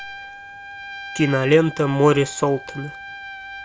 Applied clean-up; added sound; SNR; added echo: none; Trumpet; 14 dB; none.